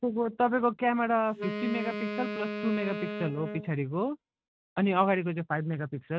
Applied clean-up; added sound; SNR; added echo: neural mask model RNNoise.